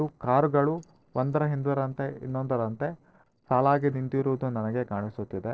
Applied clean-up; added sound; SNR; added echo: neural separator model SepFormer DNS4.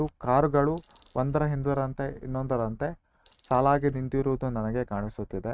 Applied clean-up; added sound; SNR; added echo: neural mask model RNNoise.